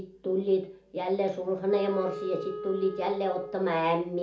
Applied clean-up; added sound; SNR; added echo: none; Wind instrument, woodwind instrument; 10 dB; reverberation time 0.4 s.